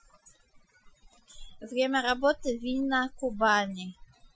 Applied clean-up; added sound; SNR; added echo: classical method Wiener filter.